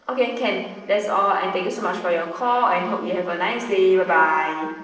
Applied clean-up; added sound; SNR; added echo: neural separator model SepFormer DNS4.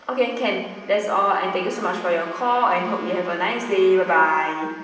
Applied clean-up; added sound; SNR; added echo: none; Trumpet; 19 dB; reverberation time 1.3 s.